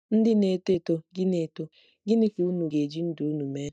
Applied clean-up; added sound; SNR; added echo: neural mask model DeepFilterNet 3.